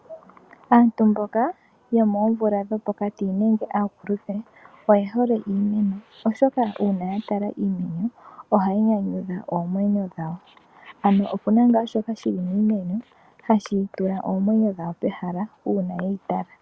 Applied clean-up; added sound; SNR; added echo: none; none; none; none.